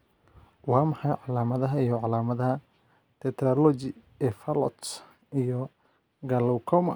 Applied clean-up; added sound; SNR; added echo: none; none; none; none.